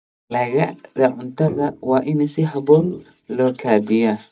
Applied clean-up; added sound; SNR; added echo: neural mask model DeepFilterNet 3.